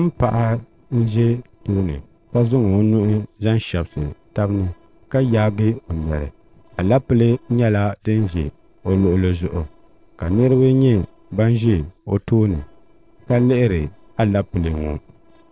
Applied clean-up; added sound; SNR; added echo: neural separator model SepFormer DNS4.